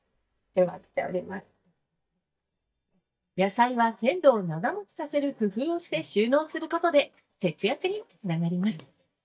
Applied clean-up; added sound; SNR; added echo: neural mask model DeepFilterNet 3.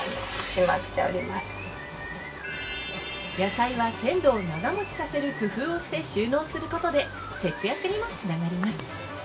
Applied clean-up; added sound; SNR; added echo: none; Wild animals; 14 dB; reverberation time 0.2 s.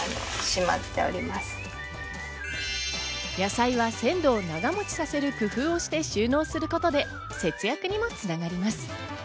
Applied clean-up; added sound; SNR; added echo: none; none; none; none.